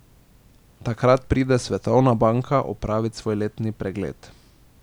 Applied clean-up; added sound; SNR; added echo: none; none; none; none.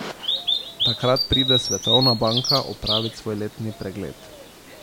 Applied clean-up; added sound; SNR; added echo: none; Bird vocalization, bird call, bird song; 0 dB; none.